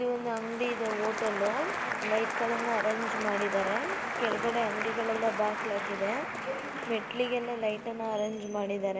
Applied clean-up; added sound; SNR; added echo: none; Applause; 3 dB; none.